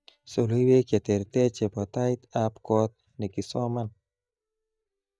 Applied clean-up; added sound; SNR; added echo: neural mask model DeepFilterNet 3.